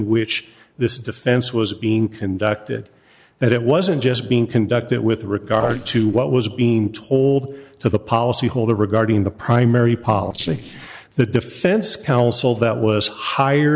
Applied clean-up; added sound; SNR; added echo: neural separator model SepFormer DNS4.